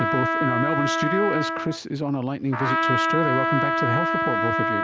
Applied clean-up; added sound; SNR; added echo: none; Trumpet; -2 dB; none.